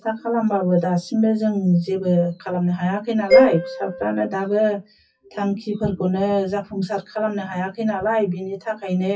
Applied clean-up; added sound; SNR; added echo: classical method WPE with log-MMSE.